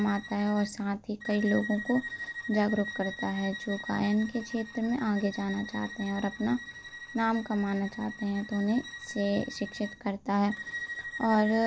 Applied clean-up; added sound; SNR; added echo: none; Bowed string instrument; 11 dB; none.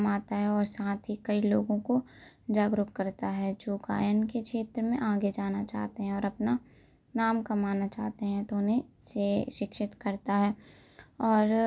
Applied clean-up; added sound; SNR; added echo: none; none; none; none.